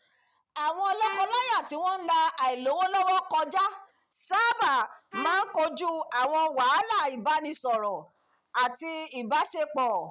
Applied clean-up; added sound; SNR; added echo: none; Trumpet; 14 dB; none.